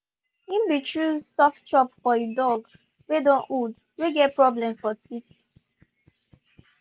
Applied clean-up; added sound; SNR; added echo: none; none; none; none.